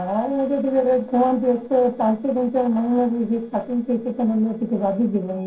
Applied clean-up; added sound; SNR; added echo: neural separator model SepFormer DNS4.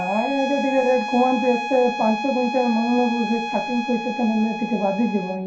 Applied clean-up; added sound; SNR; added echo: none; Bowed string instrument; 7 dB; reverberation time 0.5 s.